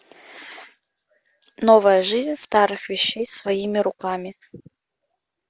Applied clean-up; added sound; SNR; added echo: none; none; none; none.